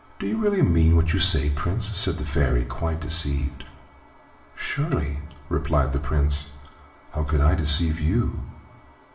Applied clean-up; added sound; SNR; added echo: none; none; none; reverberation time 0.7 s.